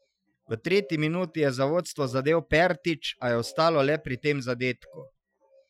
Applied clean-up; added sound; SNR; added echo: classical method Wiener filter.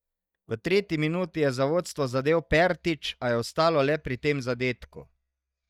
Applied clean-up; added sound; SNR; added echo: neural mask model DeepFilterNet 3.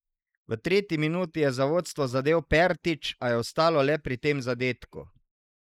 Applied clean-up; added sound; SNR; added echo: neural mask model Resemble Enhance denoiser.